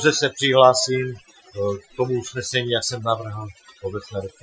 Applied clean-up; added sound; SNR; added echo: classical method Wiener filter.